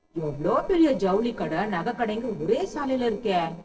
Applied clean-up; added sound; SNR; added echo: neural separator model SepFormer DNS4.